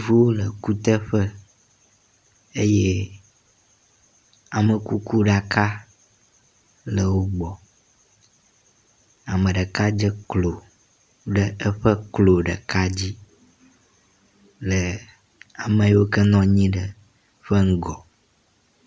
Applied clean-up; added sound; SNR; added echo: none; none; none; none.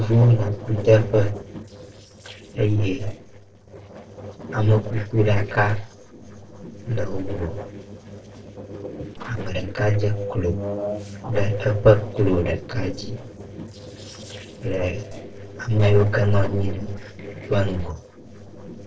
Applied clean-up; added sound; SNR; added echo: neural separator model SepFormer DNS4.